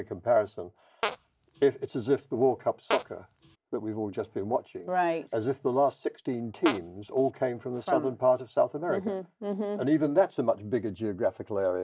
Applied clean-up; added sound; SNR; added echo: none; Fart; 9 dB; none.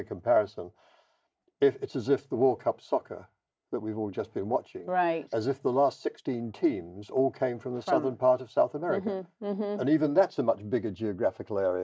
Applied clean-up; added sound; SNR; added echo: none; none; none; none.